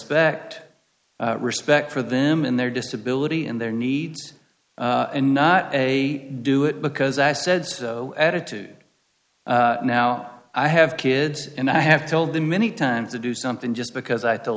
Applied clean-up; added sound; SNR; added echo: none; none; none; none.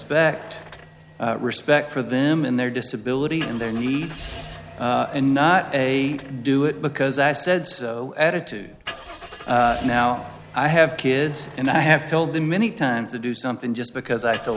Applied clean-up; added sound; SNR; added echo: none; Engine starting / Car; 18 dB; none.